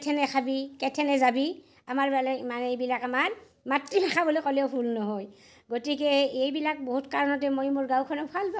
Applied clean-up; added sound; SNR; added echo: none; none; none; none.